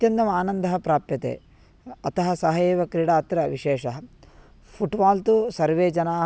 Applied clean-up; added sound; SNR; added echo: none; none; none; none.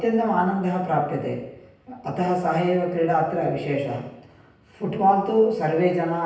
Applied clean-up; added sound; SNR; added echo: none; none; none; reverberation time 0.9 s.